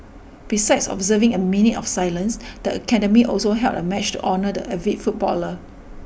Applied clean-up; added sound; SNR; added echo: none; none; none; none.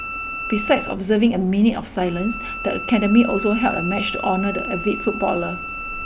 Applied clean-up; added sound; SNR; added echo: none; Bowed string instrument; 9 dB; none.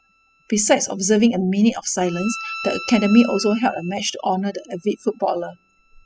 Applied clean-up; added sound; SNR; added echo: classical method spectral subtraction.